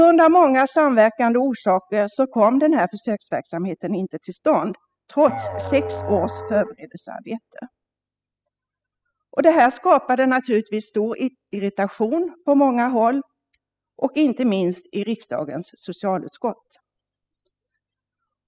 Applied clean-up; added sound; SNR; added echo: classical method spectral subtraction.